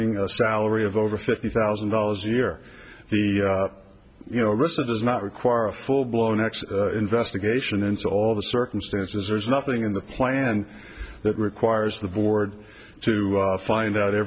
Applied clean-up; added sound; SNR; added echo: none; none; none; none.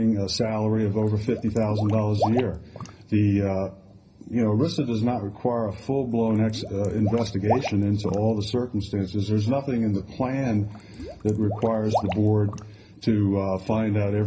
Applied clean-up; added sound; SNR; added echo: none; Water / Liquid; 12 dB; reverberation time 0.4 s.